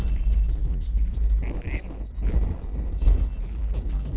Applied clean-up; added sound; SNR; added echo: neural separator model SepFormer DNS4.